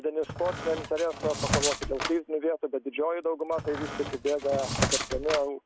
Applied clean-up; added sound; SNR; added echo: none; Squeak; 3 dB; none.